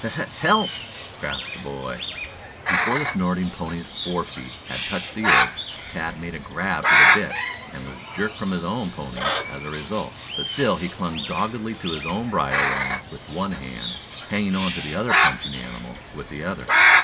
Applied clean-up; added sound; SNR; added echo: none; Bird; -3 dB; none.